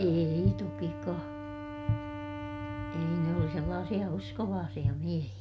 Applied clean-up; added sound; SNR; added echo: none; Wind instrument, woodwind instrument; 10 dB; none.